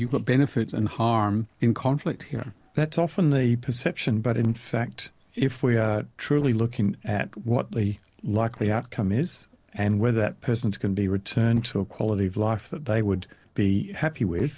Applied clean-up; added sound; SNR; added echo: neural separator model SepFormer DNS4.